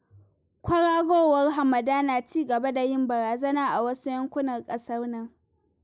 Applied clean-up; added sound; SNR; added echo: none; none; none; none.